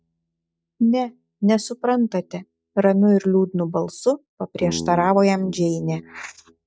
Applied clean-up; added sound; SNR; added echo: neural mask model DeepFilterNet 3.